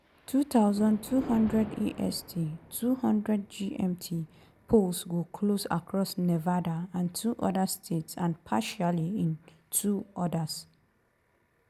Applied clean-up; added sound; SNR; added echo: none; Thunder; 20 dB; none.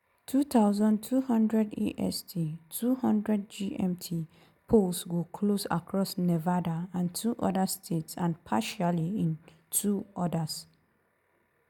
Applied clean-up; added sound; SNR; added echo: none; none; none; none.